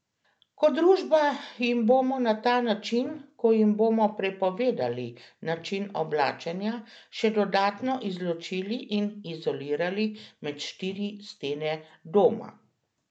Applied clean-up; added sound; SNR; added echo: none; none; none; none.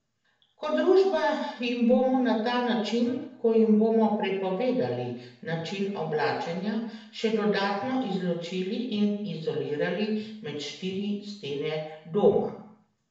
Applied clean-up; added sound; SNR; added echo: none; none; none; reverberation time 0.7 s.